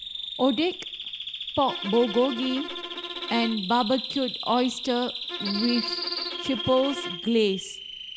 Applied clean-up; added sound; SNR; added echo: none; Bird vocalization, bird call, bird song + Bowed string instrument; 7 dB; none.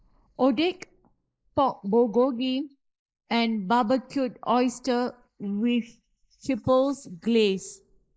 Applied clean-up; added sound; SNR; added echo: neural mask model Resemble Enhance denoiser.